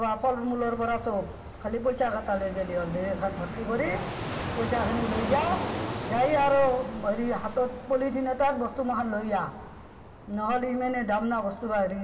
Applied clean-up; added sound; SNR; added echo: none; Fixed-wing aircraft, airplane; 8 dB; reverberation time 1.7 s.